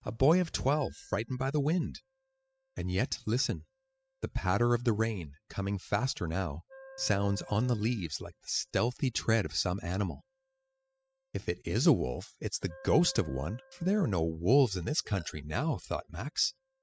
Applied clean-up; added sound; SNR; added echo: classical method spectral subtraction.